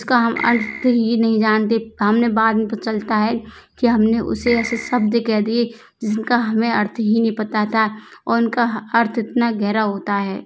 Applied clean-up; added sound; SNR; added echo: none; Keyboard (musical); 9 dB; none.